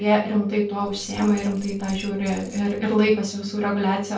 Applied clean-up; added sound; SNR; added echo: none; Keys jangling; 19 dB; reverberation time 0.3 s.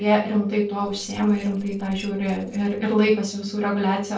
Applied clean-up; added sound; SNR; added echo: neural separator model SepFormer DNS4.